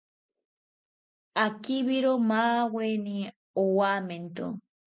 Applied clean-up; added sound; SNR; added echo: none; none; none; none.